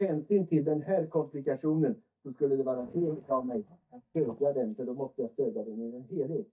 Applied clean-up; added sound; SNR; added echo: neural mask model DeepFilterNet 3.